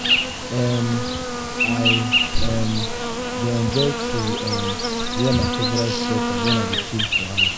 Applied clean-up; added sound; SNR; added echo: none; Insect; -4 dB; none.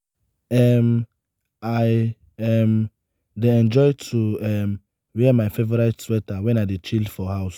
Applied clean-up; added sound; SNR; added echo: none; none; none; none.